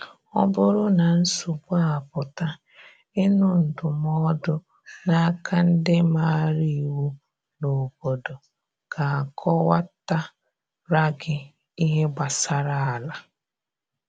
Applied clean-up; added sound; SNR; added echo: none; none; none; none.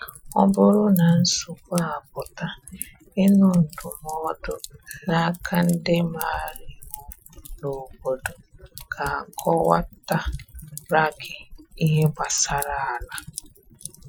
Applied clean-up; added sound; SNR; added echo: classical method Wiener filter.